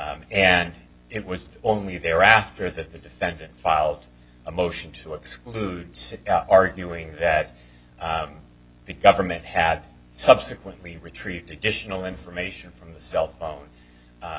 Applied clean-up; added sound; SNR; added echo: none; none; none; none.